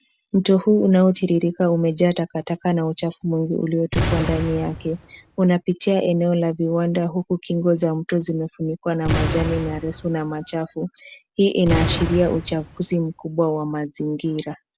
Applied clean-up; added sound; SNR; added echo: none; Boom; 5 dB; none.